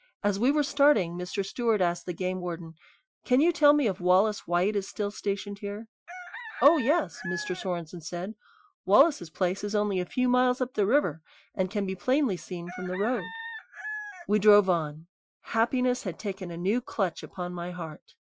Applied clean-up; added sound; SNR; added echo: classical method Wiener filter.